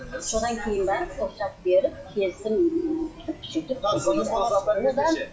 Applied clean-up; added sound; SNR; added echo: classical method WPE with log-MMSE.